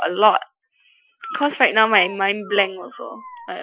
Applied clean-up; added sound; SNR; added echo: classical method Wiener filter.